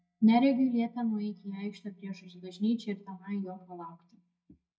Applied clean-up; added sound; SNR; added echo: neural mask model DeepFilterNet 3.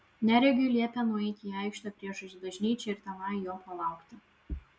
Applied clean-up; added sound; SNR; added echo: none; none; none; none.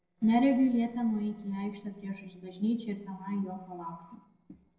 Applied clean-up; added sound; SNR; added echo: neural separator model SepFormer DNS4.